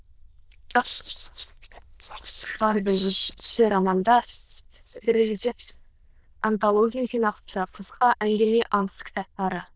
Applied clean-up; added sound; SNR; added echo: neural diffusion model UNIVERSE++.